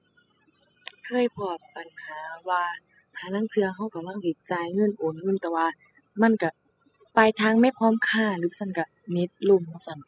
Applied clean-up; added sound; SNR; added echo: classical method spectral subtraction.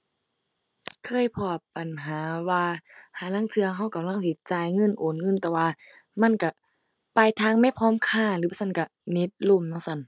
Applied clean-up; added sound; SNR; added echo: none; none; none; none.